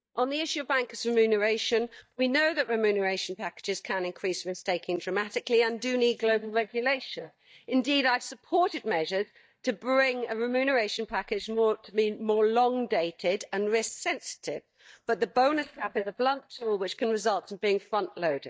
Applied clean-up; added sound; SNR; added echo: neural mask model DeepFilterNet 3.